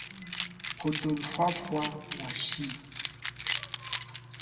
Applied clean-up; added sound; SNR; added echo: none; Keys jangling; 2 dB; reverberation time 1.2 s.